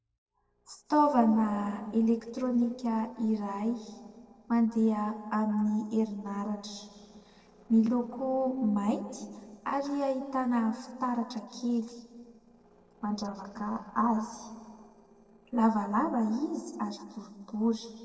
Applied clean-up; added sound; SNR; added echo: neural separator model SepFormer DNS4.